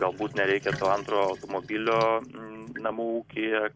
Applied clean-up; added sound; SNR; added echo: none; Sink (filling or washing); 14 dB; none.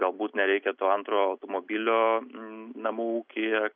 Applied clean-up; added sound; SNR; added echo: none; none; none; none.